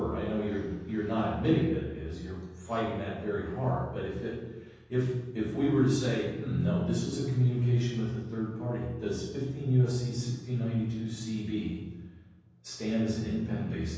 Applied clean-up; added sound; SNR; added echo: none; none; none; reverberation time 1.1 s.